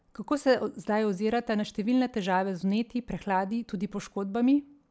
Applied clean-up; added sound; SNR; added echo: none; none; none; none.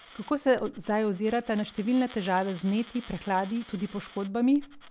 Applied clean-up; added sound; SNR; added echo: none; Coin (dropping); 19 dB; none.